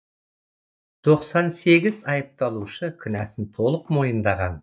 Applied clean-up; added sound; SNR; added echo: neural mask model DeepFilterNet 3.